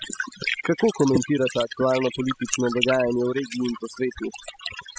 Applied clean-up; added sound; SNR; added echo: classical method spectral subtraction.